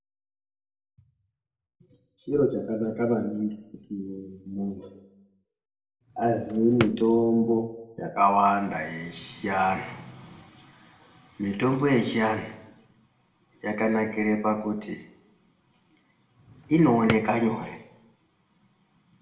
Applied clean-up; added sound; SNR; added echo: none; Drawer open or close; 8 dB; reverberation time 0.7 s.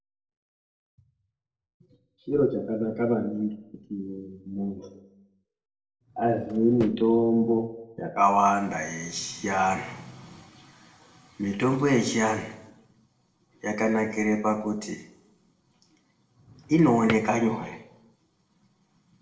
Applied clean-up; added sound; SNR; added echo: neural separator model SepFormer DNS4.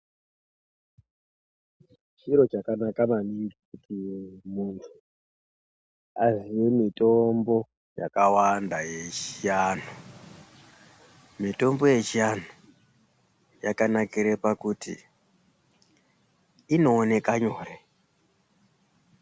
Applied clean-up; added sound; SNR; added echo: none; none; none; none.